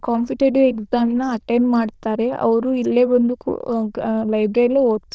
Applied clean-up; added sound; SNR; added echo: neural diffusion model UNIVERSE++.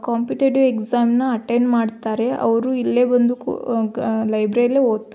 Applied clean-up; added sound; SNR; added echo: none; none; none; none.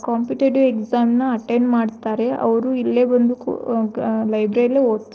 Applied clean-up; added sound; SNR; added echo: neural separator model SepFormer DNS4.